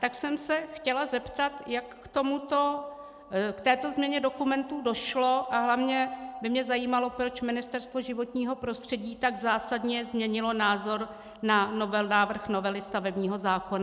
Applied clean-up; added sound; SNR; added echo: none; none; none; none.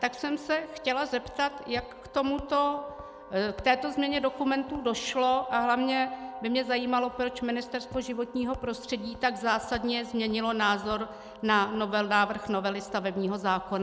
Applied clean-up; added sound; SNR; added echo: none; Wind instrument, woodwind instrument + Walk, footsteps; 19 dB; none.